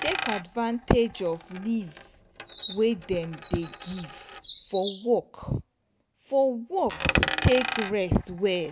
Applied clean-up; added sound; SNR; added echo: none; Coin (dropping) + Chirp, tweet; 7 dB; none.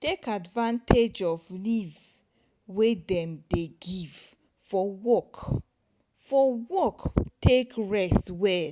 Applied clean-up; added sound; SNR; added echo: none; none; none; none.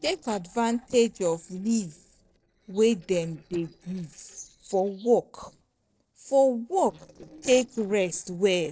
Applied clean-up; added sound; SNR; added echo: neural separator model SepFormer DNS4.